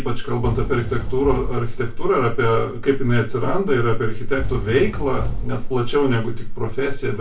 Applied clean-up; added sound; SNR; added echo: none; Fireworks; 13 dB; reverberation time 0.3 s.